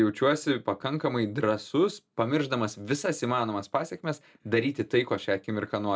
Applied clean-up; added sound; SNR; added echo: none; none; none; none.